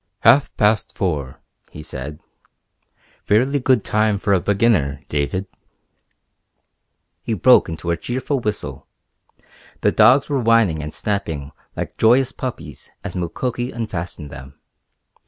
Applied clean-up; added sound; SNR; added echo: none; none; none; none.